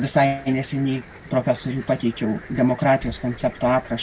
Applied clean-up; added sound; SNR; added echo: none; Cricket; 18 dB; none.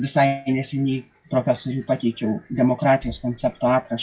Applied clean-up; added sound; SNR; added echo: classical method log-MMSE.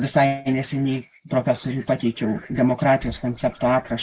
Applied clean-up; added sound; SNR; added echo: neural mask model Resemble Enhance denoiser.